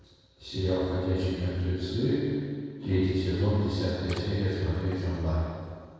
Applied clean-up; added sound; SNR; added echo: neural separator model SepFormer DNS4.